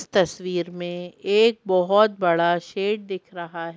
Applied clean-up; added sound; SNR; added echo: none; none; none; none.